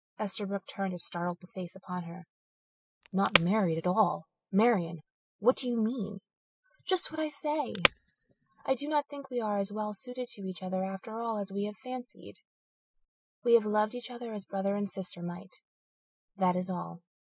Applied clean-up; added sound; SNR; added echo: classical method spectral subtraction.